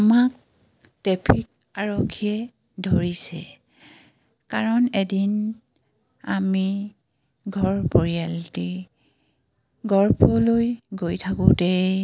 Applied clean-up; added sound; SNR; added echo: none; none; none; none.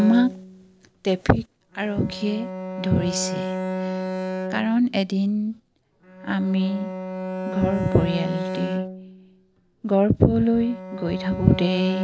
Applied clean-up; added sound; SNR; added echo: none; Bowed string instrument; 8 dB; none.